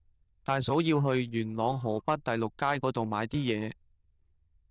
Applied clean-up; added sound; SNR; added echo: neural diffusion model UNIVERSE++.